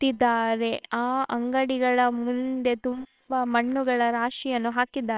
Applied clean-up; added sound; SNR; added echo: neural separator model SepFormer WHAMR!.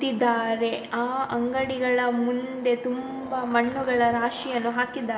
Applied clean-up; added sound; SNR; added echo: none; Animal; 18 dB; reverberation time 1.9 s.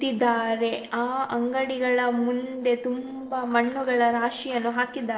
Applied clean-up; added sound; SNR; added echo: neural separator model SepFormer DNS4.